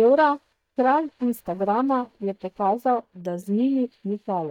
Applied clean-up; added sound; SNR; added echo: neural mask model DeepFilterNet 3.